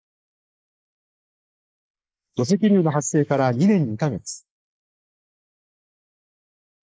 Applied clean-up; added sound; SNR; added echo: neural mask model Resemble Enhance denoiser.